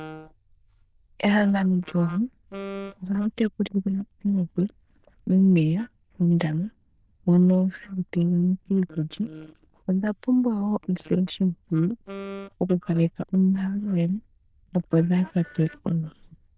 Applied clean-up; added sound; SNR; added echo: neural diffusion model UNIVERSE++.